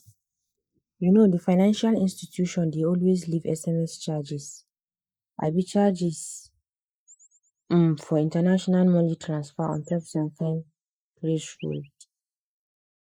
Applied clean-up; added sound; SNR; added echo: neural mask model Resemble Enhance denoiser.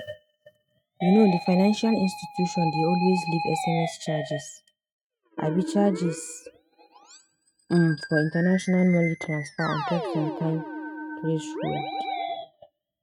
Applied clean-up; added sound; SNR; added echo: neural mask model RNNoise.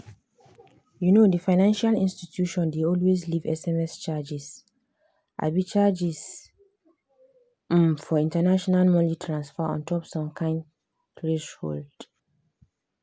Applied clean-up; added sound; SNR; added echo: none; none; none; none.